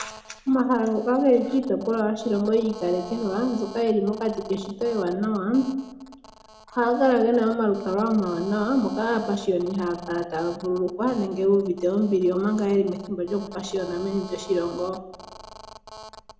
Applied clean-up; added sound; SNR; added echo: none; Telephone; 20 dB; reverberation time 0.6 s.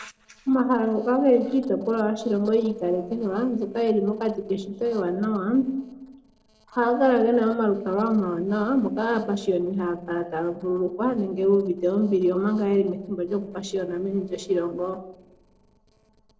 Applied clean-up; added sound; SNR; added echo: neural separator model SepFormer DNS4.